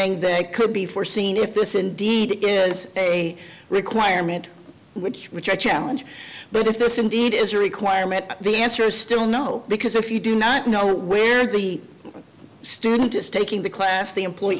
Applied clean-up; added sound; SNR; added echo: none; none; none; none.